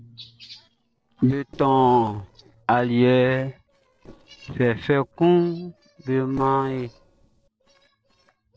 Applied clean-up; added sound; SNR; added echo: neural separator model SepFormer DNS4.